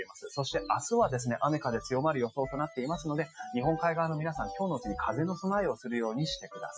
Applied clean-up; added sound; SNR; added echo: classical method Wiener filter.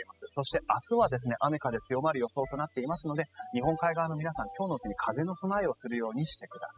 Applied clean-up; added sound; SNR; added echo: classical method spectral subtraction.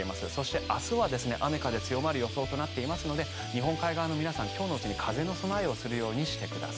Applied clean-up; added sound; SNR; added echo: none; Chirp, tweet; 13 dB; none.